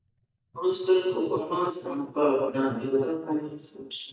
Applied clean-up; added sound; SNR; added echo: neural mask model DeepFilterNet 3.